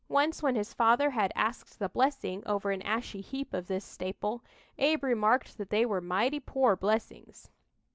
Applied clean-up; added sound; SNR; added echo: none; none; none; none.